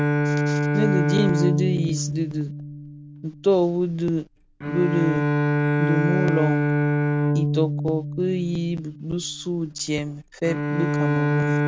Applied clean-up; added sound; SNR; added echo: none; Bowed string instrument; -2 dB; none.